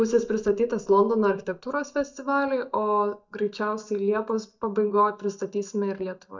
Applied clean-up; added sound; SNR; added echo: neural mask model DeepFilterNet 3.